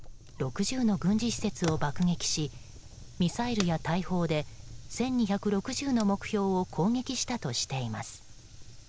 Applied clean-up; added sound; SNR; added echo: none; Fire; 10 dB; none.